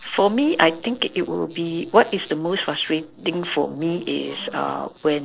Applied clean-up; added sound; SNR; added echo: neural separator model SepFormer DNS4.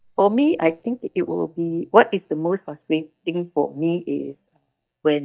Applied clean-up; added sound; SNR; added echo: neural mask model DeepFilterNet 3.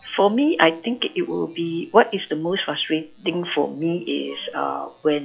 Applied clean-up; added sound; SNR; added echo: classical method log-MMSE.